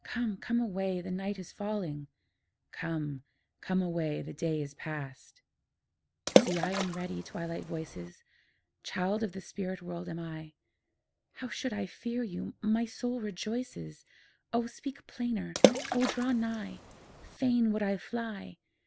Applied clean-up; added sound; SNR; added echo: none; Water / Splash, splatter; -4 dB; none.